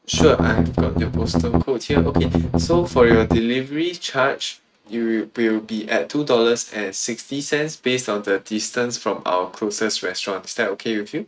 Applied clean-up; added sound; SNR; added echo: neural mask model RNNoise.